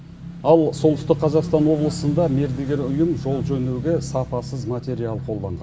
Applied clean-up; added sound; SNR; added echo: none; Motorcycle / Engine; 8 dB; reverberation time 0.5 s.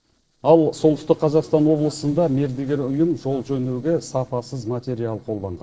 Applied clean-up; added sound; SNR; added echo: neural separator model SepFormer DNS4.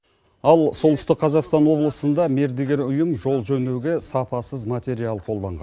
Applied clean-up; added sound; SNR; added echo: none; none; none; none.